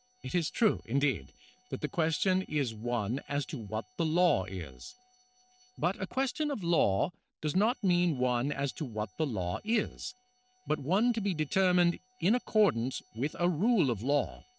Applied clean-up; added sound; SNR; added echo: neural separator model SepFormer DNS4.